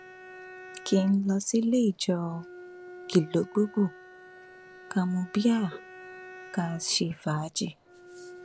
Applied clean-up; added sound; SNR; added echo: none; Bowed string instrument; 19 dB; none.